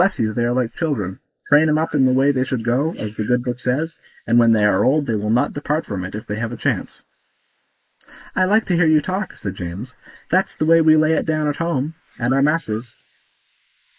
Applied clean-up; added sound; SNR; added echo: neural mask model Resemble Enhance denoiser.